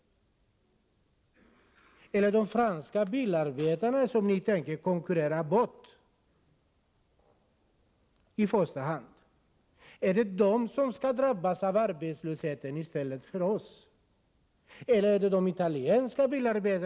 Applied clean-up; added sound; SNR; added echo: none; none; none; none.